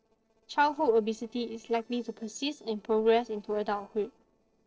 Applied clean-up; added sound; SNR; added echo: neural separator model SepFormer DNS4.